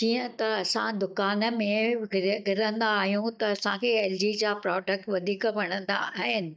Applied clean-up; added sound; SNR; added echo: neural mask model DeepFilterNet 3.